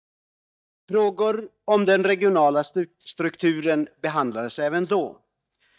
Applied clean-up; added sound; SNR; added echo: neural mask model DeepFilterNet 3.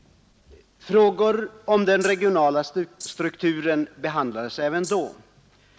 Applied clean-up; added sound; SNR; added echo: none; Rattle (instrument); 16 dB; none.